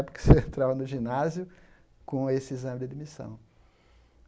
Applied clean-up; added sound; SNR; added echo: none; none; none; none.